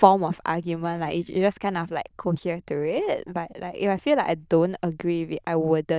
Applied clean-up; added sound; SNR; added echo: neural diffusion model UNIVERSE++.